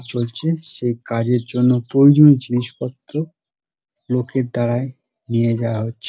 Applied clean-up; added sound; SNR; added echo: none; none; none; none.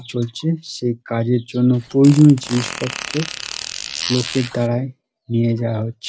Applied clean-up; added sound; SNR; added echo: none; Fart; 10 dB; none.